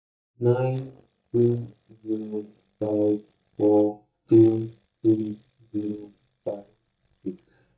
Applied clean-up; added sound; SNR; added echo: neural mask model DeepFilterNet 3.